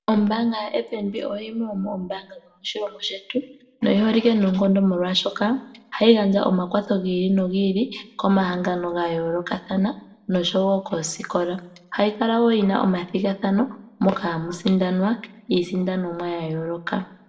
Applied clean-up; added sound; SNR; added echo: none; none; none; reverberation time 0.6 s.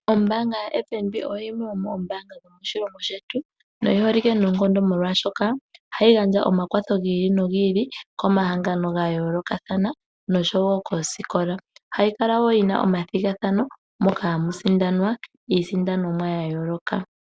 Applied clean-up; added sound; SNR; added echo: none; none; none; none.